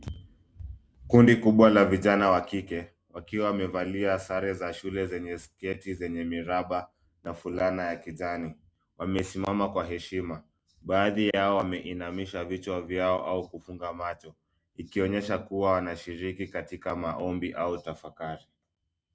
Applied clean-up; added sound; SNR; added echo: none; none; none; none.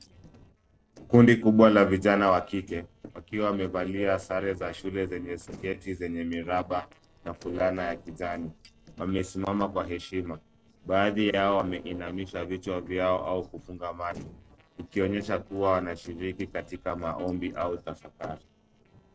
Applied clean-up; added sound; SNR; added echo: neural separator model SepFormer DNS4.